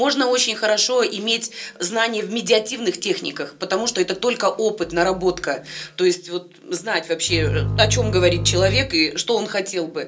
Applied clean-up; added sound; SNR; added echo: none; Bowed string instrument; 3 dB; reverberation time 0.2 s.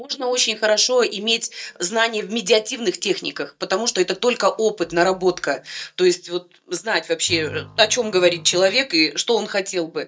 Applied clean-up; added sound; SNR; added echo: neural mask model DeepFilterNet 3.